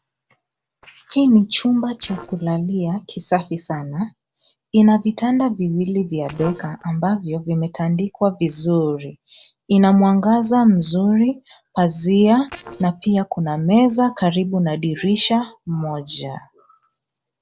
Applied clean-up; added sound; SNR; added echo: neural separator model SepFormer DNS4.